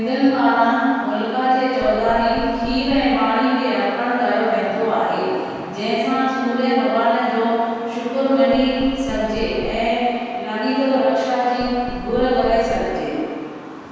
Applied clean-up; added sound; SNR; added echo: none; Knock; 16 dB; reverberation time 2.1 s.